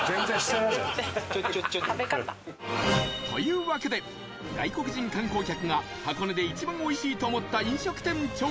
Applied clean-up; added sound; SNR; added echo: none; none; none; none.